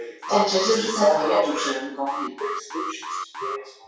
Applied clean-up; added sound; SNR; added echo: none; Alarm; 8 dB; reverberation time 0.6 s.